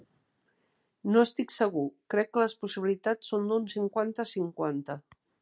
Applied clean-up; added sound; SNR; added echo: none; none; none; none.